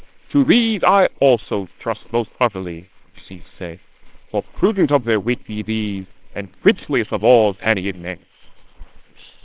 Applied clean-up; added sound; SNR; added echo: neural separator model SepFormer WHAMR!.